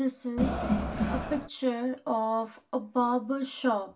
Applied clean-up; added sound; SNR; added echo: none; Crowd; -1 dB; reverberation time 0.2 s.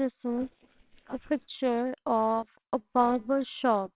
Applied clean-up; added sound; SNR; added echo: neural separator model SepFormer WHAMR!.